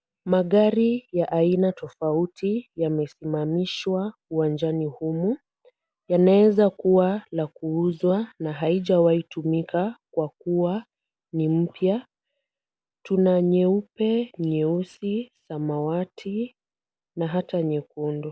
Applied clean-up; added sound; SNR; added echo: none; none; none; none.